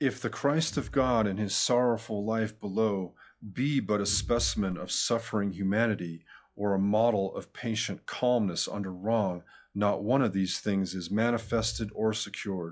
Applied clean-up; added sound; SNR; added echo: classical method log-MMSE.